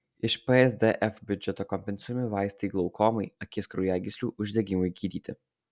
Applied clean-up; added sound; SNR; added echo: none; none; none; none.